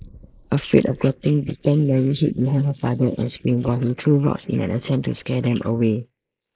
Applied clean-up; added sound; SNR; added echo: neural mask model Resemble Enhance denoiser.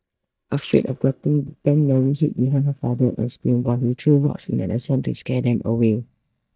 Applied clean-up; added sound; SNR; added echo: neural mask model DeepFilterNet 3.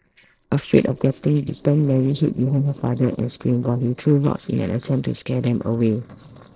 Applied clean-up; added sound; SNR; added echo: neural separator model SepFormer DNS4.